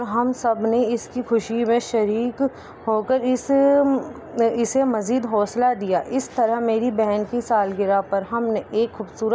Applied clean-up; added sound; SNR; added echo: none; none; none; none.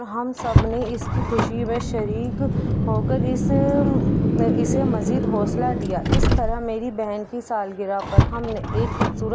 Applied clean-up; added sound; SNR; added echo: none; Car; -4 dB; none.